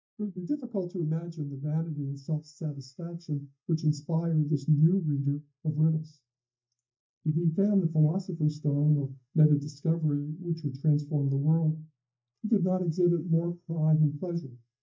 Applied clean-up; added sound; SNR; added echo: neural mask model DeepFilterNet 3.